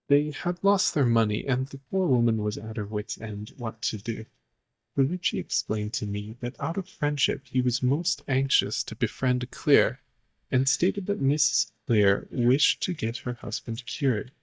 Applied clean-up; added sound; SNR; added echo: neural mask model DeepFilterNet 3.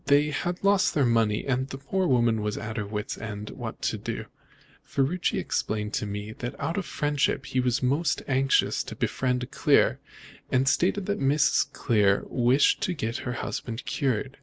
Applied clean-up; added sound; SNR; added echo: none; none; none; none.